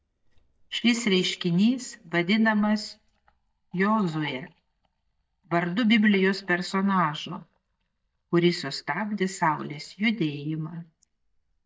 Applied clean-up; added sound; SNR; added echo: neural mask model DeepFilterNet 3.